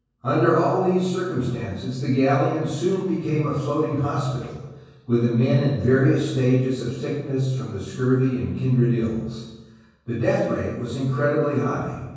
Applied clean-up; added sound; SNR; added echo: none; none; none; reverberation time 1.3 s.